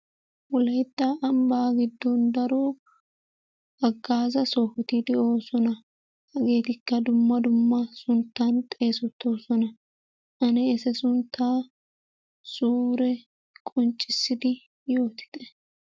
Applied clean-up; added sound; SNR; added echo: none; none; none; none.